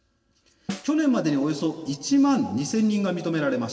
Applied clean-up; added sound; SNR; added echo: none; Snare drum; 17 dB; reverberation time 2.7 s.